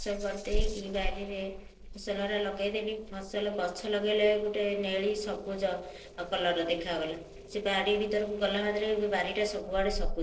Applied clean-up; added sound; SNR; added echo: neural separator model SepFormer DNS4.